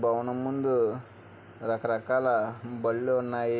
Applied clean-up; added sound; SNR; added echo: none; none; none; none.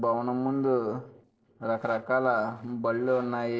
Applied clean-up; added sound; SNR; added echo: neural separator model SepFormer DNS4.